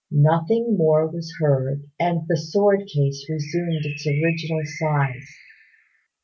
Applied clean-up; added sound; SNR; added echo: none; Bird; 16 dB; none.